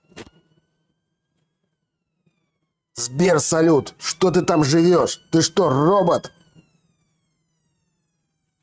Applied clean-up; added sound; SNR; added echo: neural mask model RNNoise.